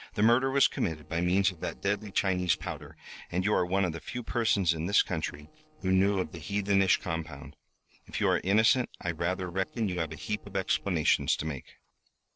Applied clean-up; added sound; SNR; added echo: neural separator model SepFormer DNS4.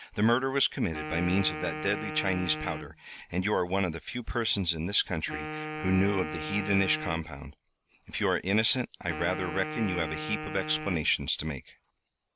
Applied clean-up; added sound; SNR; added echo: none; Wind instrument, woodwind instrument; 8 dB; none.